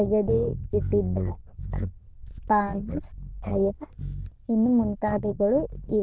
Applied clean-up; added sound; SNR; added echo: neural diffusion model UNIVERSE++.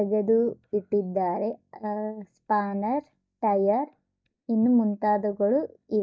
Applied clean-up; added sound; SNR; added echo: neural mask model DeepFilterNet 3.